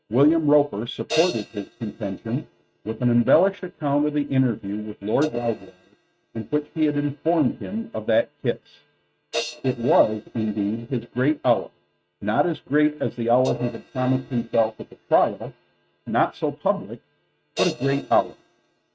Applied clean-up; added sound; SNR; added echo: neural mask model RNNoise.